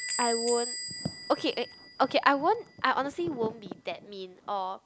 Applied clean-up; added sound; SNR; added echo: none; Door / Bell; 9 dB; none.